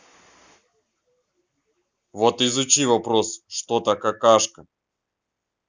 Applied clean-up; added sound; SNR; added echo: none; none; none; none.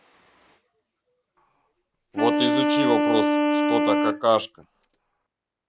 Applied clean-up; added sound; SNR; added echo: none; Wind instrument, woodwind instrument; -4 dB; none.